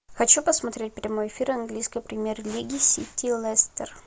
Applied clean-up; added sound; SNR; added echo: none; none; none; none.